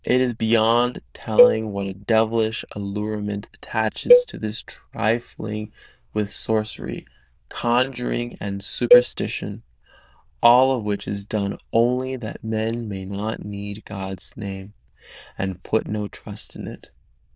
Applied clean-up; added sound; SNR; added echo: neural diffusion model UNIVERSE++.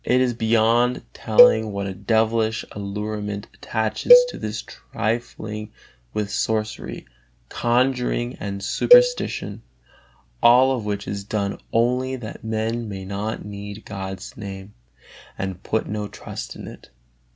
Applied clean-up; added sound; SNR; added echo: none; Cowbell; -3 dB; none.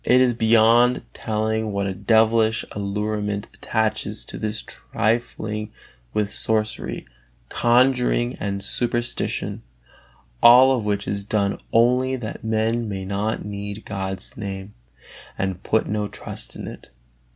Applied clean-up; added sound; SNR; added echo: none; none; none; none.